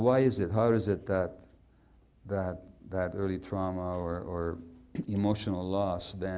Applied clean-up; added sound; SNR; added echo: none; none; none; none.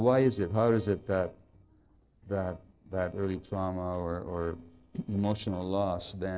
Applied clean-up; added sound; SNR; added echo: neural separator model SepFormer DNS4.